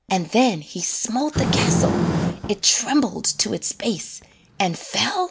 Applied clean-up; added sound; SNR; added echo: none; Fire; 2 dB; none.